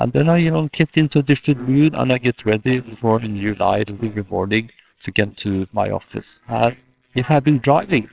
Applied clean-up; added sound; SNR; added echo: neural separator model SepFormer WHAMR!.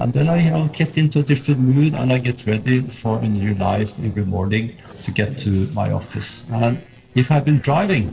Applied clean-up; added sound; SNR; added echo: neural separator model SepFormer DNS4.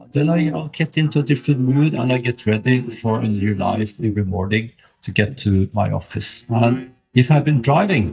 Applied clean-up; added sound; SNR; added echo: neural mask model DeepFilterNet 3.